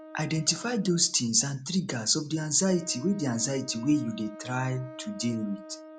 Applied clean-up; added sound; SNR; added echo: none; Wind instrument, woodwind instrument; 17 dB; none.